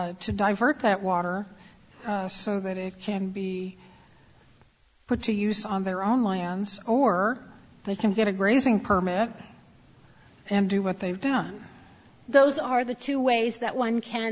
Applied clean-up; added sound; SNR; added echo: none; none; none; none.